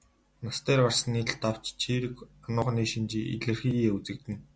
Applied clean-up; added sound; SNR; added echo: none; none; none; none.